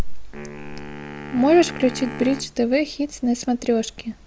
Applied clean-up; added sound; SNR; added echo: none; Wind instrument, woodwind instrument; 15 dB; none.